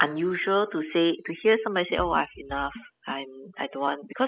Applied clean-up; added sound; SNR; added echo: classical method spectral subtraction.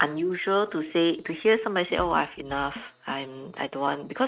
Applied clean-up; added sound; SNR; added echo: neural mask model RNNoise.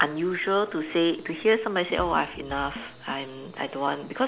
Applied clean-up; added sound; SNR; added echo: none; Drum kit; 17 dB; none.